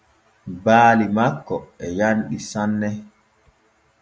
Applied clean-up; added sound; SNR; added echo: none; none; none; none.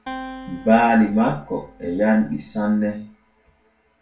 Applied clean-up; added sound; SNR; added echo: none; Acoustic guitar; 18 dB; reverberation time 0.3 s.